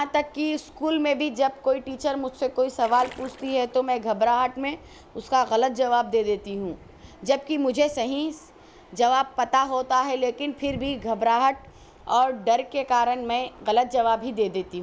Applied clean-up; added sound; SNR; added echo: none; Splash, splatter; 20 dB; none.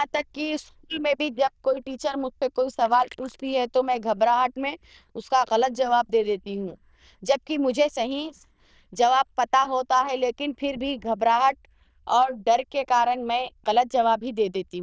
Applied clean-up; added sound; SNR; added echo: neural diffusion model UNIVERSE++.